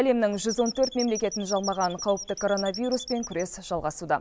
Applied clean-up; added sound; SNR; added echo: none; Squeak / Chirp, tweet; 12 dB; none.